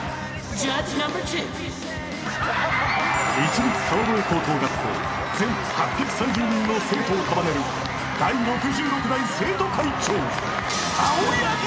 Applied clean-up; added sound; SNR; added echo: none; none; none; none.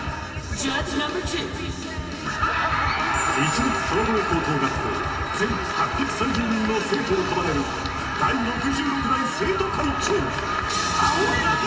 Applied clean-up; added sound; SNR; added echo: none; none; none; reverberation time 1.0 s.